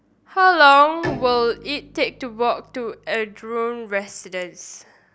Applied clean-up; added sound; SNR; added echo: none; Bowed string instrument; 18 dB; none.